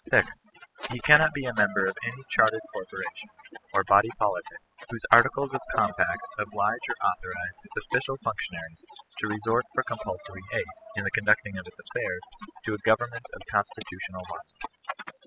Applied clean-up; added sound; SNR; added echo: classical method spectral subtraction.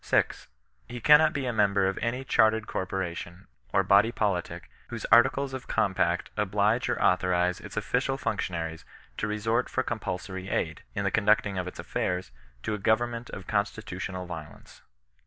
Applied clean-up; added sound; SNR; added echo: none; none; none; none.